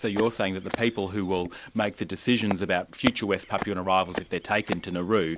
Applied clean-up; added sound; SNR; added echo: none; Walk, footsteps; 11 dB; none.